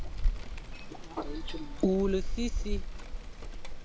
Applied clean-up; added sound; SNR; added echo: none; Rain; -2 dB; none.